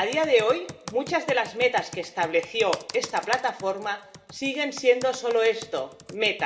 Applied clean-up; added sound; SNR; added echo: none; Computer keyboard; 16 dB; reverberation time 1.7 s.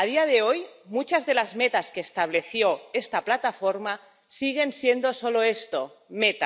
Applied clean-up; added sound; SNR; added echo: none; none; none; none.